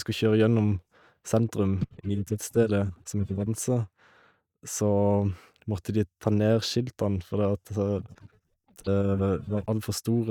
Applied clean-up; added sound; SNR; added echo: neural mask model DeepFilterNet 3.